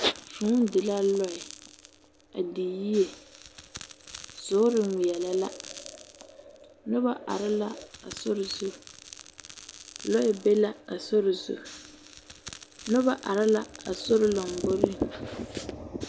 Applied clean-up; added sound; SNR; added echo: none; Crackle; 18 dB; none.